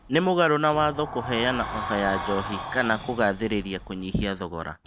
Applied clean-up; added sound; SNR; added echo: none; Sliding door; 10 dB; none.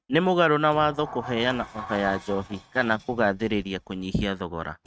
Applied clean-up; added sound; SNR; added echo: neural mask model RNNoise.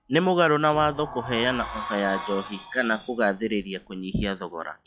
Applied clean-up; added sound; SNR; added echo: classical method log-MMSE.